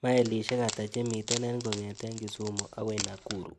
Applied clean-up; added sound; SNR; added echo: none; Wood; 8 dB; none.